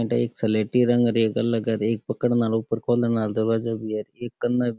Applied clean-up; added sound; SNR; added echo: none; none; none; none.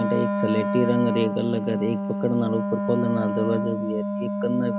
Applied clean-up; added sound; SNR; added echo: none; Wind instrument, woodwind instrument; 1 dB; none.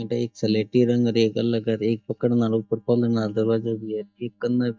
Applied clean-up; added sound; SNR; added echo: neural mask model DeepFilterNet 3.